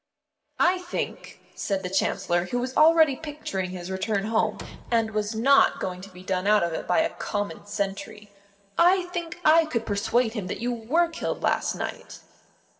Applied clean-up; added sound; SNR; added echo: none; Slam; 19 dB; reverberation time 1.8 s.